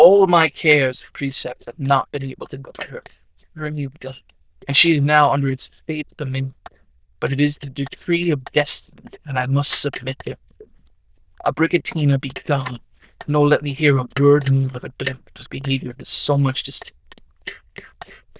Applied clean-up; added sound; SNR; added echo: neural diffusion model UNIVERSE++.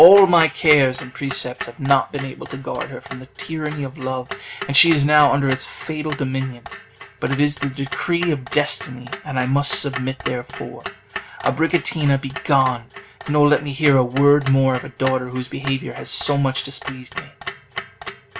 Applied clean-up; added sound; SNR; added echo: none; Clock; 14 dB; none.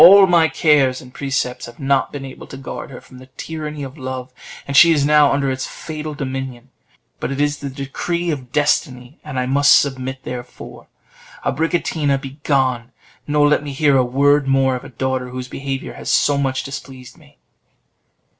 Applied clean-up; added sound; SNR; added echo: none; none; none; none.